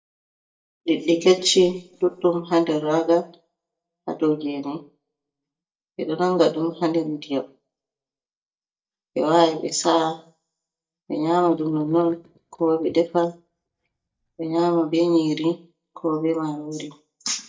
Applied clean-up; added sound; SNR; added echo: neural mask model DeepFilterNet 3.